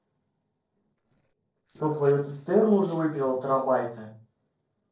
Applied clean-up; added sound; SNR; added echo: neural separator model SepFormer DNS4.